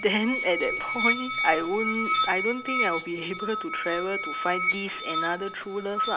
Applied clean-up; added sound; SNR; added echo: none; Musical instrument; 1 dB; none.